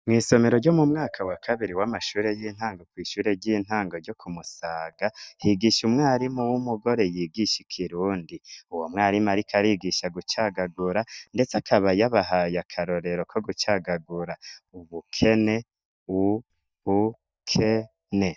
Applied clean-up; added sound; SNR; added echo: neural mask model DeepFilterNet 3.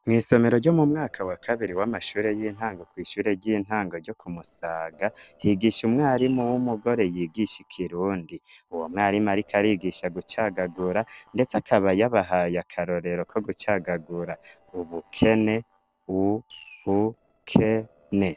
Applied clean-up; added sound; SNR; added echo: neural separator model SepFormer DNS4.